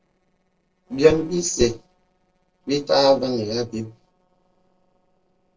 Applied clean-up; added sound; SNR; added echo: neural separator model SepFormer DNS4.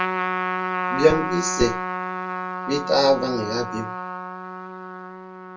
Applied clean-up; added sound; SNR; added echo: none; Trumpet; 3 dB; reverberation time 0.2 s.